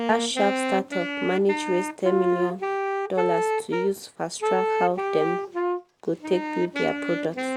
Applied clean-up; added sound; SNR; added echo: none; Wind instrument, woodwind instrument; 1 dB; none.